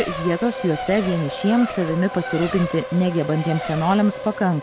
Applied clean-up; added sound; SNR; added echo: none; Race car, auto racing; 9 dB; none.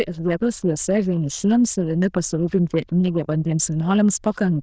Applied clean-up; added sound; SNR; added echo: neural diffusion model UNIVERSE++.